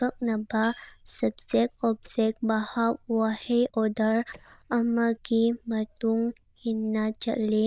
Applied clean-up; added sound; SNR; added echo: neural diffusion model UNIVERSE++.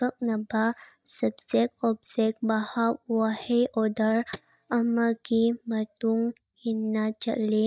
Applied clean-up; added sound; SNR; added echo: neural mask model DeepFilterNet 3.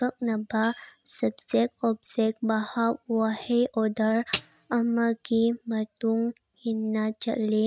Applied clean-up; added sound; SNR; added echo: neural mask model RNNoise.